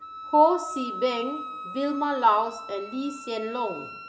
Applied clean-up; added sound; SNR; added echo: none; Wind instrument, woodwind instrument; 11 dB; reverberation time 1.4 s.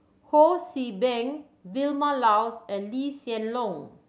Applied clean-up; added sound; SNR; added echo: none; none; none; none.